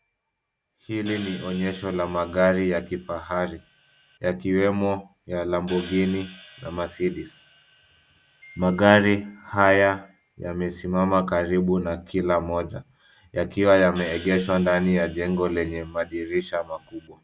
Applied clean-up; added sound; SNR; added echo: none; Hi-hat; 18 dB; none.